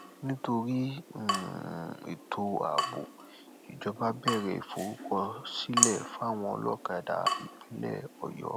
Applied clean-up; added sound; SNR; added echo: none; Drip / Water tap, faucet; 3 dB; none.